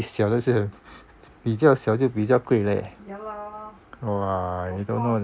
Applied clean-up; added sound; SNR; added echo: none; none; none; none.